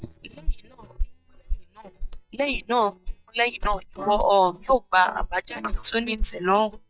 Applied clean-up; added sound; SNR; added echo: neural mask model DeepFilterNet 3.